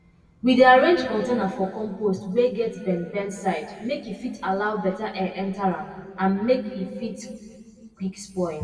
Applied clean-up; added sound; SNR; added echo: none; none; none; reverberation time 2.0 s.